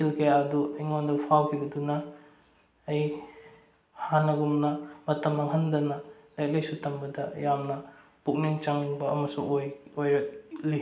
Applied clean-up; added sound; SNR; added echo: none; none; none; none.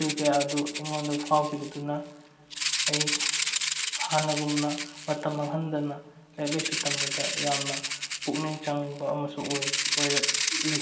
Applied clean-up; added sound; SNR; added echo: none; Rattle (instrument); 1 dB; reverberation time 1.7 s.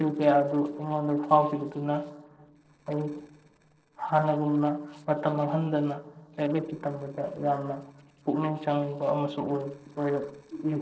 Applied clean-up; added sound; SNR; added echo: neural separator model SepFormer DNS4.